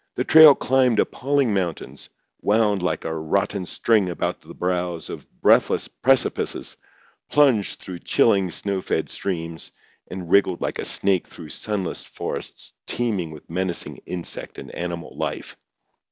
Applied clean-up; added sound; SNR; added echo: none; none; none; none.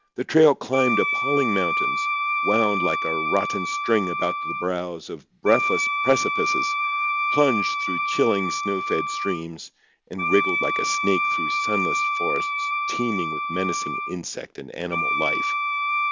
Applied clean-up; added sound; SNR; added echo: none; Wind instrument, woodwind instrument; 0 dB; none.